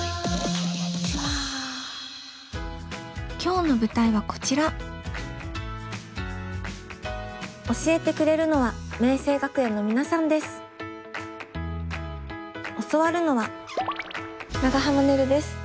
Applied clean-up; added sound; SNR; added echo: none; none; none; none.